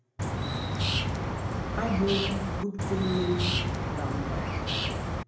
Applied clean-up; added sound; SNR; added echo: none; Bird; -4 dB; reverberation time 0.8 s.